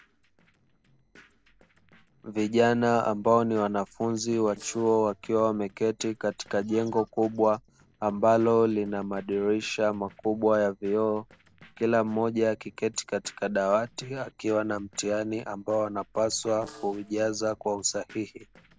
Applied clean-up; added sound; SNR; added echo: neural separator model SepFormer DNS4.